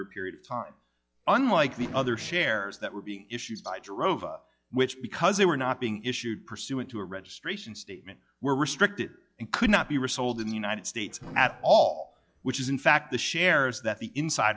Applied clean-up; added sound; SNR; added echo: classical method log-MMSE.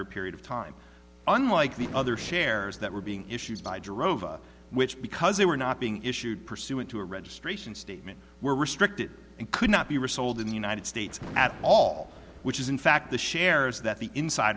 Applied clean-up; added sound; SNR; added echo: none; Bird + Thunder; 18 dB; none.